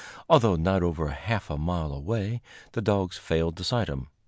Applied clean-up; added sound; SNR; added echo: none; none; none; none.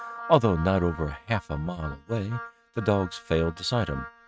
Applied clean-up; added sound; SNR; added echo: neural mask model RNNoise.